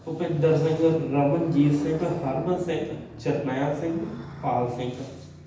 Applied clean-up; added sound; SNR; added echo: none; Motorcycle; 15 dB; reverberation time 0.9 s.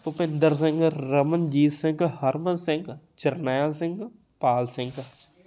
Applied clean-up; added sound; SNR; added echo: none; none; none; none.